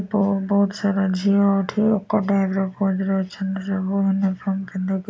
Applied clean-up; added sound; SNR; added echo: none; none; none; none.